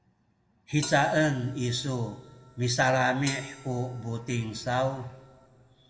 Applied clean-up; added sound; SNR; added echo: none; Bell; 17 dB; reverberation time 1.3 s.